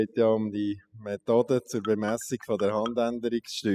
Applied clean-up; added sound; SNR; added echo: classical method spectral subtraction.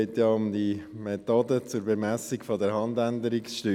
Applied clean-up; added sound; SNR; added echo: none; none; none; none.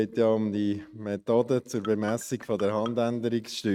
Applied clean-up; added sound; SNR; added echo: neural mask model RNNoise.